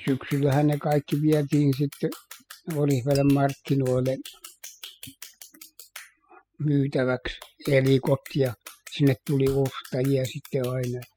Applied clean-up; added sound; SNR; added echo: classical method spectral subtraction.